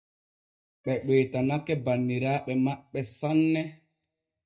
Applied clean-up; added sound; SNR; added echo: neural mask model DeepFilterNet 3.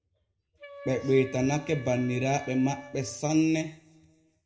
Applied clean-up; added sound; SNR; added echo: none; Wind instrument, woodwind instrument; 18 dB; reverberation time 1.0 s.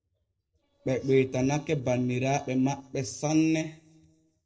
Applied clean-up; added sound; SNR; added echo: neural separator model SepFormer DNS4.